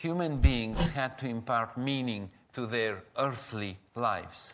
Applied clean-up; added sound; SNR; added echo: none; Hammer; -3 dB; none.